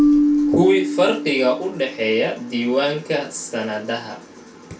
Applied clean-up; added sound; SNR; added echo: none; Marimba, xylophone; 2 dB; reverberation time 0.2 s.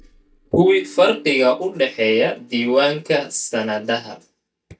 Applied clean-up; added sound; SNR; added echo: neural mask model DeepFilterNet 3.